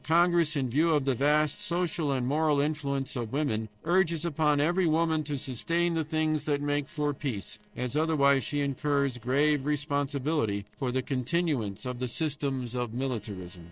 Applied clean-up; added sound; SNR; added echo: neural separator model SepFormer DNS4.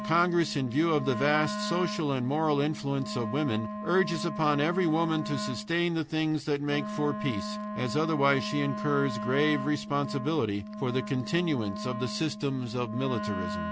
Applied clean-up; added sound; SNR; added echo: none; Wind instrument, woodwind instrument; 7 dB; none.